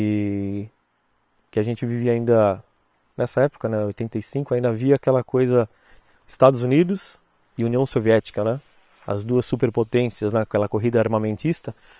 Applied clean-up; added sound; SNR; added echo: neural separator model SepFormer WHAM!.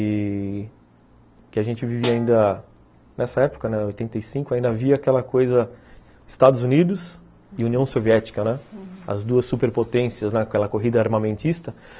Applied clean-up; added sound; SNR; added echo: none; Snare drum; 16 dB; none.